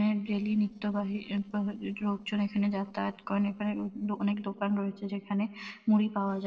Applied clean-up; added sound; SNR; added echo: neural separator model SepFormer DNS4.